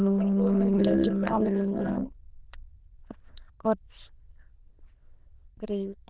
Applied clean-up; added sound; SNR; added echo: neural diffusion model UNIVERSE++.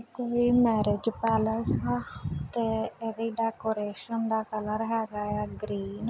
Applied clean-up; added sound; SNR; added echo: none; none; none; none.